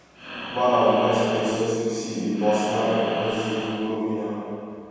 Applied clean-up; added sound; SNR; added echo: none; Breathing; 11 dB; reverberation time 2.2 s.